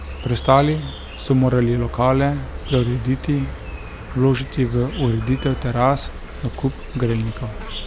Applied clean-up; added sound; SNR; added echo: none; Insect; 10 dB; none.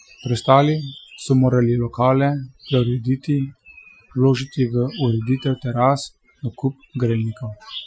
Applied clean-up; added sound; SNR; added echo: classical method Wiener filter.